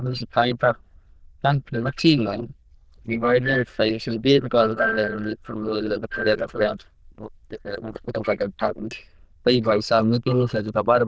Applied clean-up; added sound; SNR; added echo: neural diffusion model UNIVERSE++.